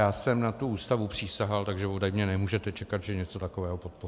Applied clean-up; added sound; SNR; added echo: none; none; none; none.